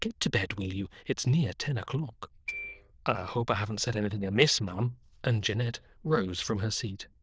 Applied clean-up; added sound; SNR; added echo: neural diffusion model UNIVERSE++.